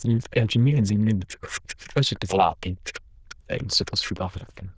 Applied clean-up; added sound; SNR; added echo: neural diffusion model UNIVERSE++.